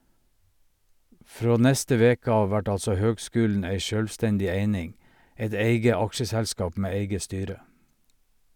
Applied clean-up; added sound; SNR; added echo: none; none; none; none.